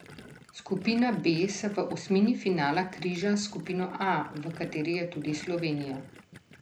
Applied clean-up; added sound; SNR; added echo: none; Gurgling; 20 dB; none.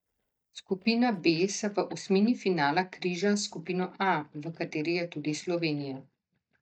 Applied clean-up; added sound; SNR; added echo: neural mask model DeepFilterNet 3.